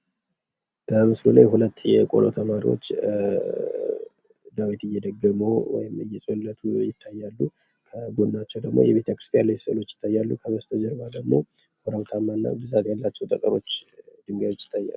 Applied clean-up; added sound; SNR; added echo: none; none; none; none.